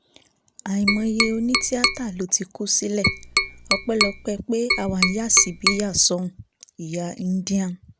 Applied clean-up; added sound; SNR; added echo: none; Tap; 0 dB; none.